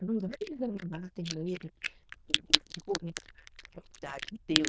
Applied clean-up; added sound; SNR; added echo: neural diffusion model UNIVERSE++.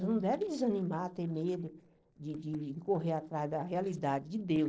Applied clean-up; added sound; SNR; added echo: neural separator model SepFormer DNS4.